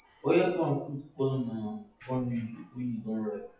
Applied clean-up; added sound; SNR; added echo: classical method WPE with log-MMSE.